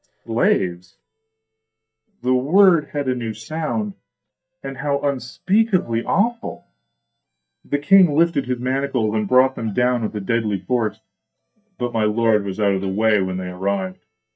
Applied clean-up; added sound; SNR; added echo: neural mask model DeepFilterNet 3.